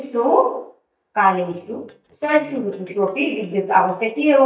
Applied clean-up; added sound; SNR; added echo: neural mask model DeepFilterNet 3.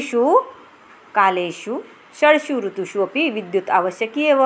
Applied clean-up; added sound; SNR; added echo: none; none; none; none.